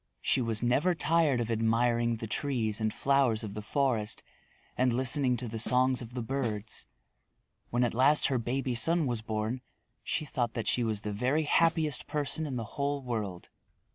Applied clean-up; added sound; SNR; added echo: none; Snare drum; 13 dB; none.